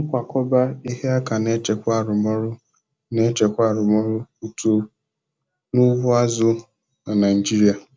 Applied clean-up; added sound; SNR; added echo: none; none; none; none.